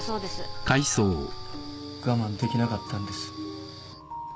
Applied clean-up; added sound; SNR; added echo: none; none; none; none.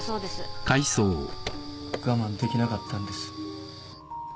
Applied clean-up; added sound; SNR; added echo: none; Car; 11 dB; none.